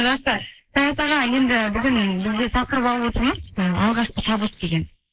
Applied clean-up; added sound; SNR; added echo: neural mask model Resemble Enhance denoiser.